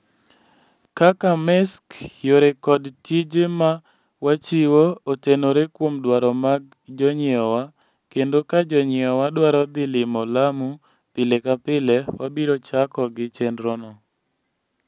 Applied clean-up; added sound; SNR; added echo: none; none; none; none.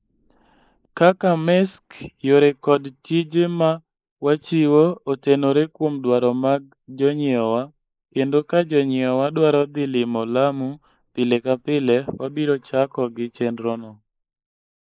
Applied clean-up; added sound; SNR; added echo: neural mask model Resemble Enhance denoiser.